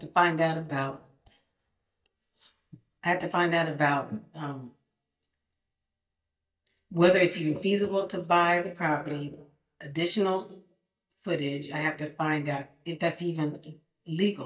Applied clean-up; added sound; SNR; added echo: neural mask model DeepFilterNet 3.